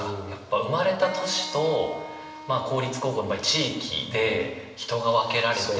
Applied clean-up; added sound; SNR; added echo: none; Wind instrument, woodwind instrument; 15 dB; reverberation time 1.1 s.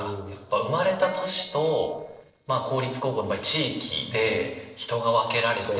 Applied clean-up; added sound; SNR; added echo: neural separator model SepFormer DNS4.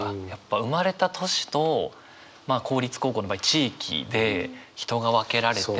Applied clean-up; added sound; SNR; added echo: none; none; none; none.